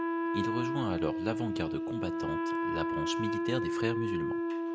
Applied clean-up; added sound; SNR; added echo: none; Wind instrument, woodwind instrument; -5 dB; none.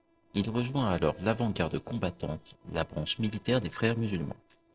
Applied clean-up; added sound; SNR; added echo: neural separator model SepFormer DNS4.